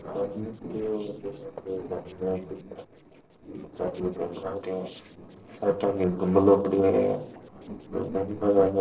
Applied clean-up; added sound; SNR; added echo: neural separator model SepFormer DNS4.